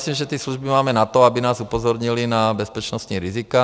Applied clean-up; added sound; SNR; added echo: none; none; none; none.